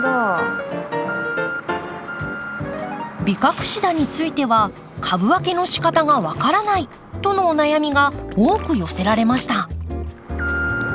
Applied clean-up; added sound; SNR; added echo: none; Alarm; 11 dB; none.